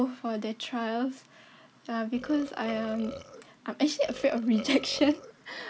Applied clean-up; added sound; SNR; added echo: none; Burping, eructation; 14 dB; none.